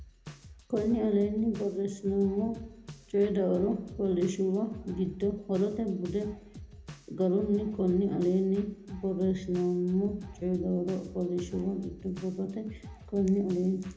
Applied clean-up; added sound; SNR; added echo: none; Drum kit; 17 dB; reverberation time 0.7 s.